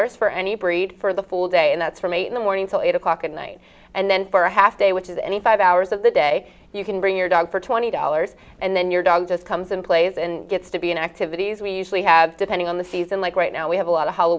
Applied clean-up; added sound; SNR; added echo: none; none; none; none.